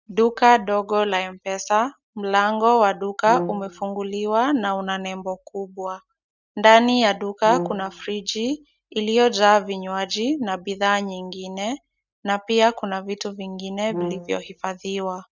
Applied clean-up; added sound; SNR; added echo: neural mask model RNNoise.